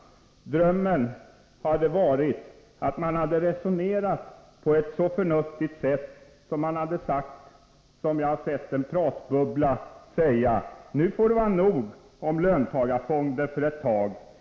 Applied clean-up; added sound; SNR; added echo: none; none; none; none.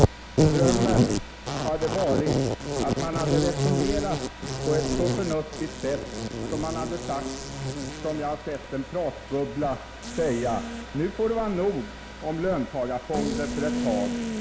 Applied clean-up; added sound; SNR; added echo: none; Insect; -1 dB; none.